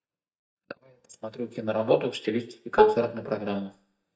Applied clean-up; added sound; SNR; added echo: neural mask model DeepFilterNet 3.